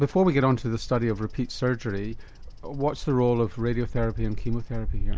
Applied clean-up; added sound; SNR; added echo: none; Bird vocalization, bird call, bird song; 5 dB; none.